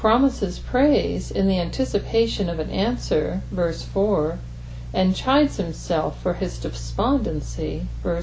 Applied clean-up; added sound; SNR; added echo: none; none; none; none.